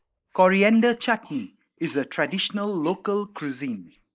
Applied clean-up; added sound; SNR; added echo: neural mask model Resemble Enhance denoiser.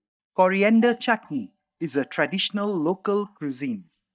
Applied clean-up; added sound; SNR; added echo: neural mask model DeepFilterNet 3.